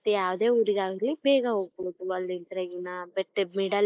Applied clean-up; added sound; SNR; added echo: neural mask model Resemble Enhance denoiser.